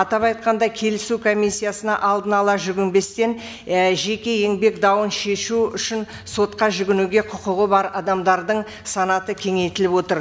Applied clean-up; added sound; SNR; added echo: none; none; none; none.